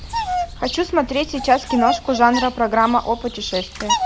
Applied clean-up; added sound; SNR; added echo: none; Bird vocalization, bird call, bird song; 6 dB; none.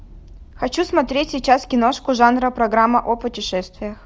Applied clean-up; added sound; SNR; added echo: none; none; none; none.